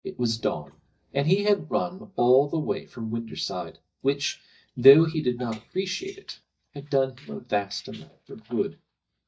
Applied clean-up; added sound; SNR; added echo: neural mask model DeepFilterNet 3.